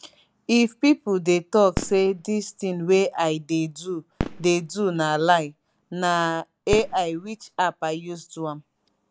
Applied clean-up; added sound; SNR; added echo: none; Fireworks; 14 dB; none.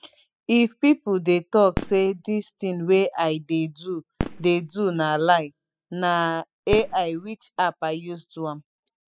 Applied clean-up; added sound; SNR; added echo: classical method spectral subtraction.